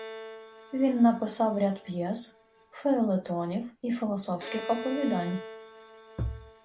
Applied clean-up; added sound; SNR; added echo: none; Bowed string instrument; 15 dB; none.